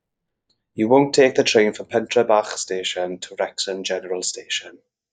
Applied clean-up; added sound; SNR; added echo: neural mask model DeepFilterNet 3.